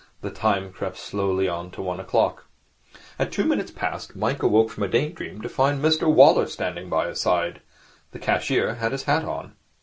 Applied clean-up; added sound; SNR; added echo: none; none; none; none.